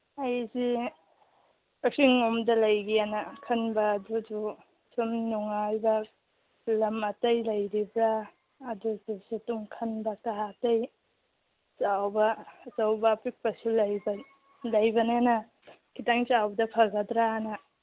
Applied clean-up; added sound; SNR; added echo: none; none; none; none.